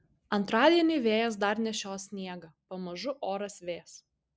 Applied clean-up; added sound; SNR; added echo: none; none; none; none.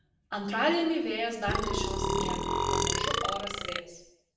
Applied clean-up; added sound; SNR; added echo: none; Burping, eructation; -3 dB; reverberation time 0.7 s.